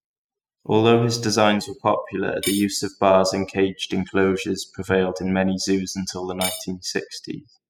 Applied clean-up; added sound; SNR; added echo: classical method spectral subtraction.